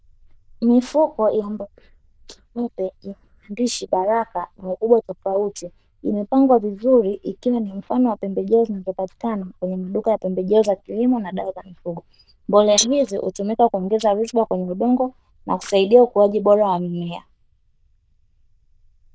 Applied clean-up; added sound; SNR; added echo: neural diffusion model UNIVERSE++.